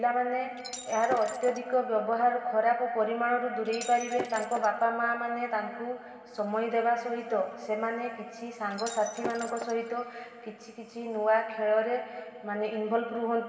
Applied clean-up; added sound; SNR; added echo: none; Shatter; 12 dB; reverberation time 2.3 s.